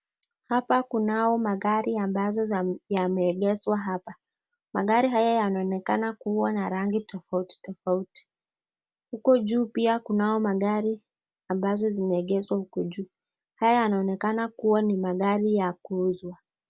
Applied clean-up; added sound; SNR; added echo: none; none; none; none.